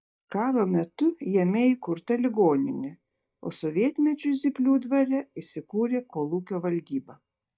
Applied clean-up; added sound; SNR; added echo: neural mask model DeepFilterNet 3.